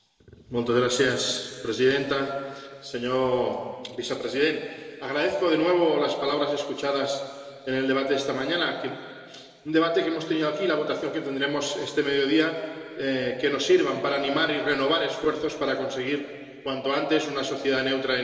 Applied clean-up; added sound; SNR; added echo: none; none; none; reverberation time 2.5 s.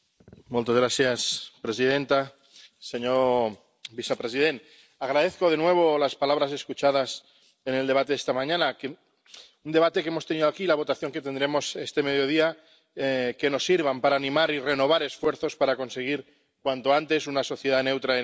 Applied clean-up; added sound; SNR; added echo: none; none; none; none.